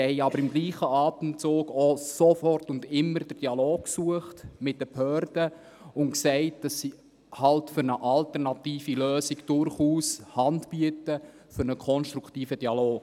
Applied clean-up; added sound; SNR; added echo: none; none; none; none.